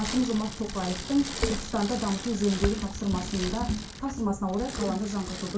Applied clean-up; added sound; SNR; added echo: none; Bicycle; 5 dB; reverberation time 0.3 s.